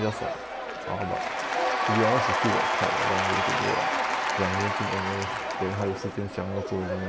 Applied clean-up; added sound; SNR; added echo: none; Applause / Crowd / Cheering; -3 dB; none.